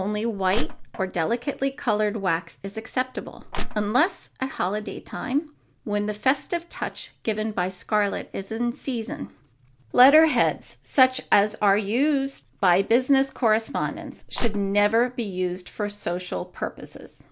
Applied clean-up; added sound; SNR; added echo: none; Crushing; 0 dB; none.